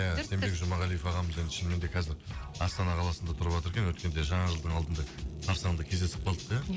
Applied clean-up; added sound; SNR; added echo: none; Fire; 17 dB; none.